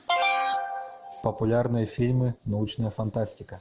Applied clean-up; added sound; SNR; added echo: none; none; none; none.